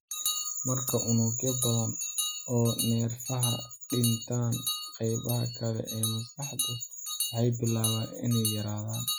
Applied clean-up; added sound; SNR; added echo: classical method Wiener filter.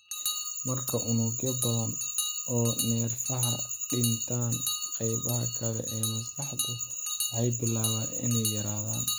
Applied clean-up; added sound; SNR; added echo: none; Bell; 6 dB; none.